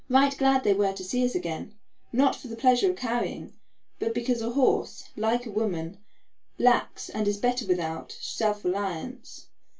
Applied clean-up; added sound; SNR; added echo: none; none; none; reverberation time 0.2 s.